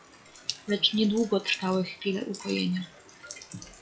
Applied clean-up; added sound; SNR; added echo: classical method log-MMSE.